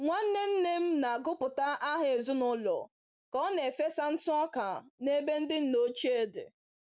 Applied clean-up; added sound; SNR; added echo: none; none; none; none.